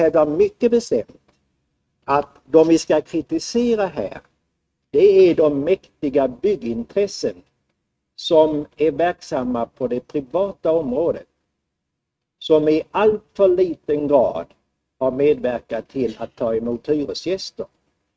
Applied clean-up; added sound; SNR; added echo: neural mask model RNNoise.